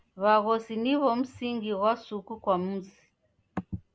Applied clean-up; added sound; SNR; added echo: none; none; none; none.